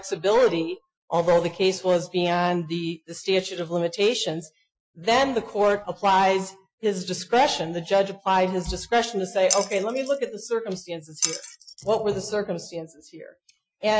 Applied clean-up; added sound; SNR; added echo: classical method Wiener filter.